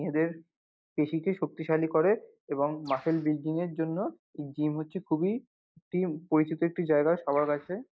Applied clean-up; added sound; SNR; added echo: neural mask model DeepFilterNet 3.